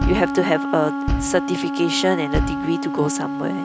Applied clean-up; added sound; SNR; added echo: none; Wind instrument, woodwind instrument + Bass drum; 1 dB; none.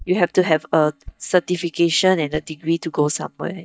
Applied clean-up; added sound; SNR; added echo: neural mask model DeepFilterNet 3.